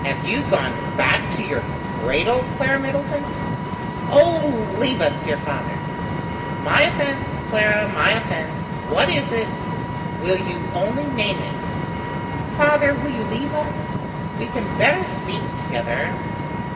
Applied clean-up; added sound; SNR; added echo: none; Vehicle; 3 dB; reverberation time 1.7 s.